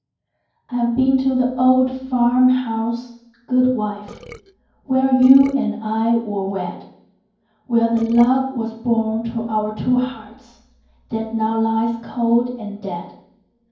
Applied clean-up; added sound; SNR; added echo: none; Burping, eructation; 19 dB; reverberation time 0.9 s.